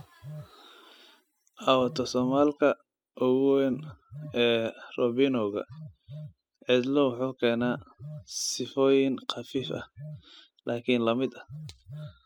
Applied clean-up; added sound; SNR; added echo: classical method spectral subtraction.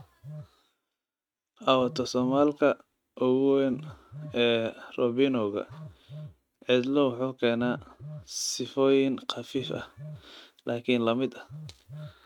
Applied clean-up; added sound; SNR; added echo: neural mask model RNNoise.